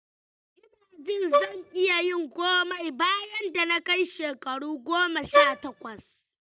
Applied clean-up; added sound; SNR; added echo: neural mask model DeepFilterNet 3.